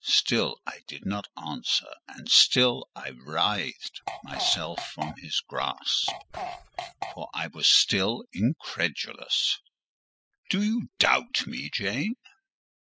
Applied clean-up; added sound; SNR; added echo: classical method spectral subtraction.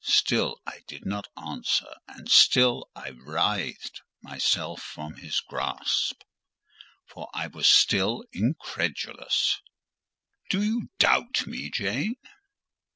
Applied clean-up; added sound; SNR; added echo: none; none; none; none.